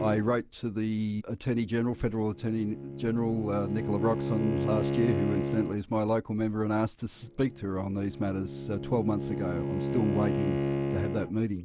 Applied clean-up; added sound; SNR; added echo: none; Bowed string instrument; 4 dB; none.